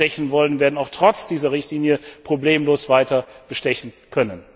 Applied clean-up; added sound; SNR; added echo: none; none; none; none.